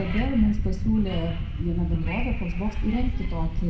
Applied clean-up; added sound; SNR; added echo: none; Subway, metro, underground / Wind; -1 dB; reverberation time 0.5 s.